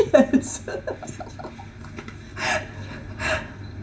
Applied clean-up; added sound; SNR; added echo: none; none; none; reverberation time 0.2 s.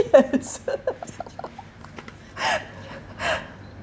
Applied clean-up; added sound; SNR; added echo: none; none; none; none.